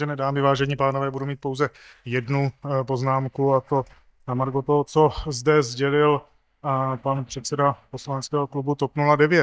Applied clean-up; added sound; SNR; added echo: neural mask model DeepFilterNet 3.